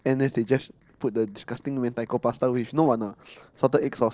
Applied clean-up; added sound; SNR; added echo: neural separator model SepFormer DNS4.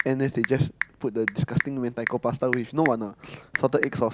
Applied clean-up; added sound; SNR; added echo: none; Telephone / Typing; 8 dB; none.